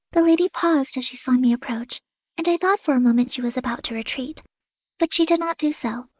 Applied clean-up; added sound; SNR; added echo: neural mask model Resemble Enhance denoiser.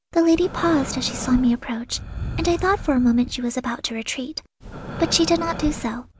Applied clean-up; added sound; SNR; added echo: none; Breathing; 10 dB; none.